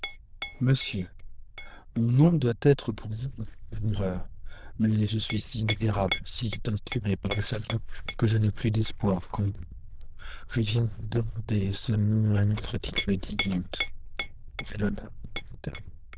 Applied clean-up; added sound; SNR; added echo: neural diffusion model UNIVERSE++.